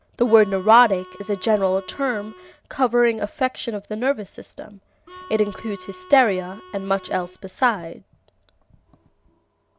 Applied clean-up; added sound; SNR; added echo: none; Harmonica; 19 dB; none.